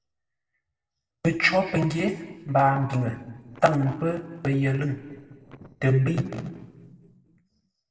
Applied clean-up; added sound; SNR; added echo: neural separator model SepFormer DNS4.